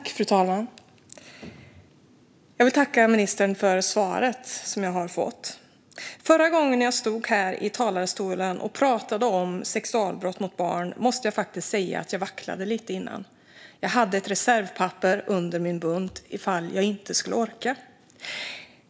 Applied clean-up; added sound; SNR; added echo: none; none; none; none.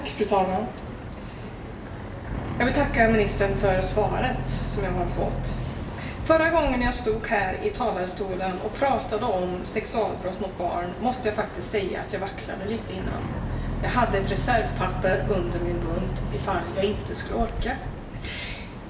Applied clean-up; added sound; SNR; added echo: none; Boat, Water vehicle; 4 dB; reverberation time 0.8 s.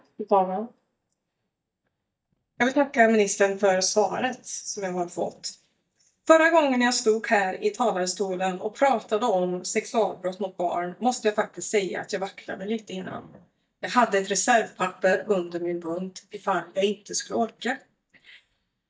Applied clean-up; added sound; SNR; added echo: neural mask model DeepFilterNet 3.